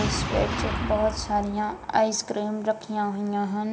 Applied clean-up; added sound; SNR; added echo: none; Boom; 6 dB; reverberation time 0.8 s.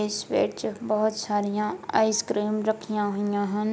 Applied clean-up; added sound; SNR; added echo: none; none; none; none.